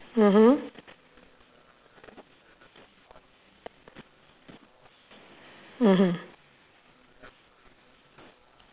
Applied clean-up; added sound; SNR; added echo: none; none; none; none.